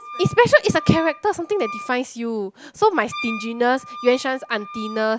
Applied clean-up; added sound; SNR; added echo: none; Wind instrument, woodwind instrument; 15 dB; none.